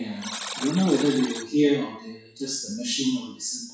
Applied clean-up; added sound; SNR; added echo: classical method WPE with log-MMSE.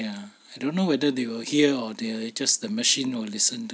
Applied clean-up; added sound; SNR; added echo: none; none; none; none.